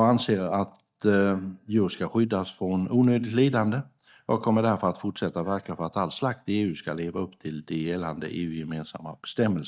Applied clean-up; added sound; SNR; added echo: neural mask model DeepFilterNet 3.